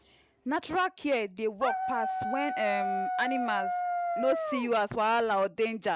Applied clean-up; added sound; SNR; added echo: none; Dog; 1 dB; none.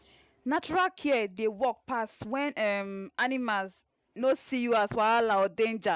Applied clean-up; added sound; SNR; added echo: none; none; none; none.